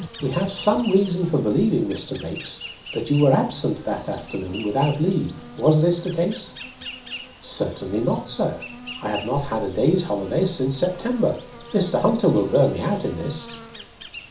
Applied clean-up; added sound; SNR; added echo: none; Insect; 16 dB; reverberation time 0.4 s.